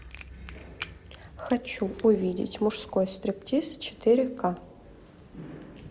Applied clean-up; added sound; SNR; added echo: none; Crackle; 19 dB; none.